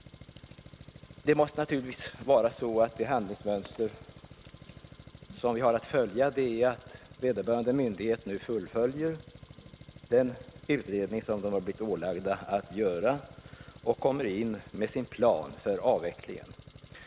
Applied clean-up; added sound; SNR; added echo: none; Engine; 19 dB; none.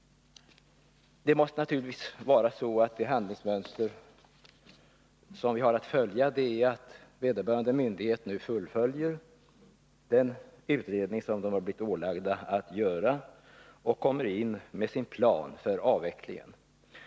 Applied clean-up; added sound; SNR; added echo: none; none; none; none.